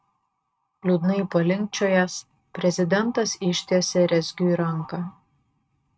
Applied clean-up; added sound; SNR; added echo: neural mask model RNNoise.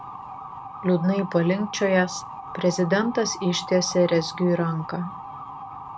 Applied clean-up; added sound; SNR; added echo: none; Motor vehicle (road) / Siren; 12 dB; none.